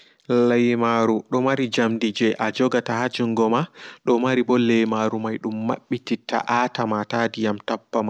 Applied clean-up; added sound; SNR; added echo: none; none; none; none.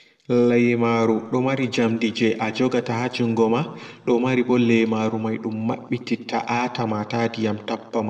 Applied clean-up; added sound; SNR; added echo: none; none; none; reverberation time 1.3 s.